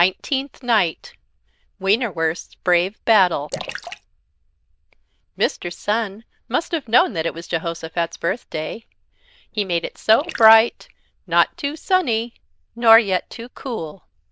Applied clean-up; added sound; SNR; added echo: neural diffusion model UNIVERSE++.